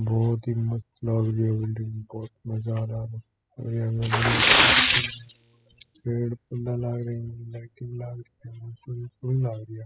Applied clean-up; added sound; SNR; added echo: classical method spectral subtraction.